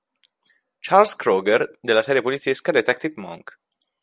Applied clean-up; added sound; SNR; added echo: none; none; none; none.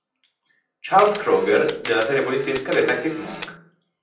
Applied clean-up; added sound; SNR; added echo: none; Camera; 14 dB; reverberation time 0.6 s.